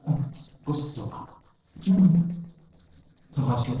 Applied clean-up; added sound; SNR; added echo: neural separator model SepFormer DNS4.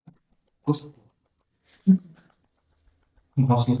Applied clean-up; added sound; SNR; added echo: neural mask model DeepFilterNet 3.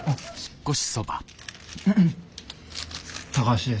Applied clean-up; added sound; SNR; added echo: none; none; none; none.